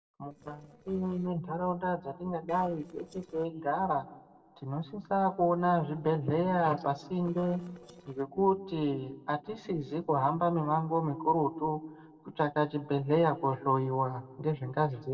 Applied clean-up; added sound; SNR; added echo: neural separator model SepFormer DNS4.